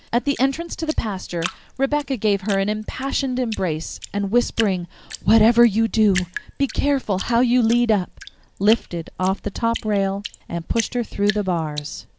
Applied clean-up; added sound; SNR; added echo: none; Drip; 16 dB; none.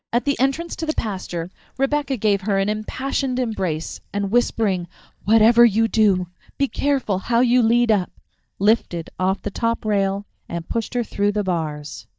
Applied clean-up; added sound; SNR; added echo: neural mask model DeepFilterNet 3.